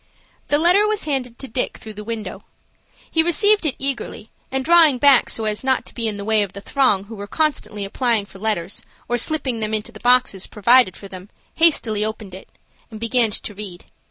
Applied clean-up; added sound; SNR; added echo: none; none; none; none.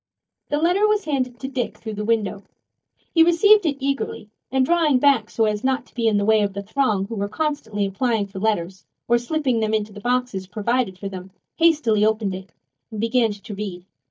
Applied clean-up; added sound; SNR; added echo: neural mask model DeepFilterNet 3.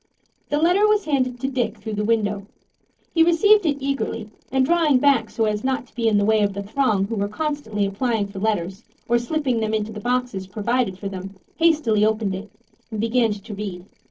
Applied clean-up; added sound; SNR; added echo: neural separator model SepFormer DNS4.